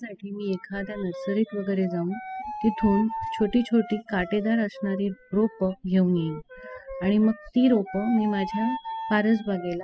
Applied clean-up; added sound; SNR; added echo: classical method spectral subtraction.